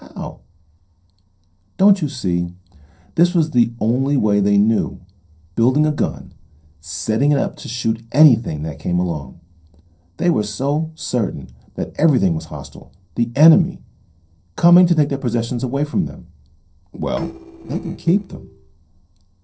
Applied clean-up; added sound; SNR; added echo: neural separator model SepFormer DNS4.